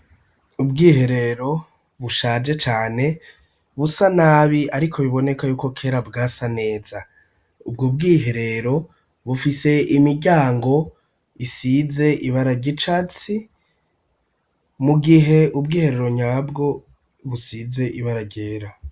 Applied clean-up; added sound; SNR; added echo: none; none; none; none.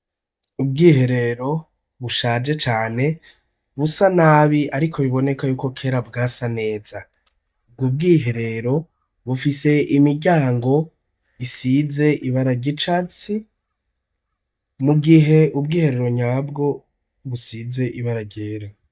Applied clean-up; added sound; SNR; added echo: neural mask model DeepFilterNet 3.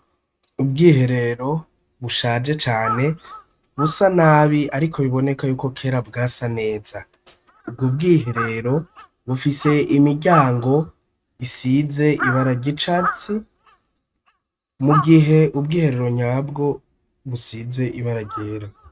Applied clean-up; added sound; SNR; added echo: neural mask model RNNoise.